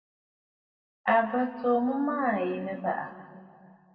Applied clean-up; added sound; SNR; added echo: none; none; none; reverberation time 2.1 s.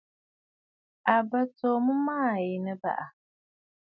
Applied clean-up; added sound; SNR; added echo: none; none; none; none.